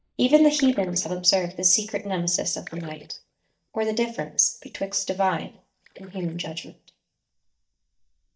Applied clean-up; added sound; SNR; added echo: neural mask model DeepFilterNet 3.